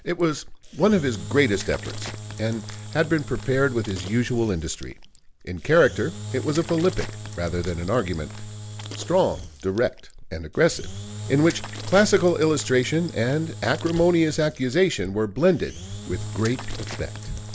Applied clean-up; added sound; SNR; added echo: none; Engine / Drill; 13 dB; none.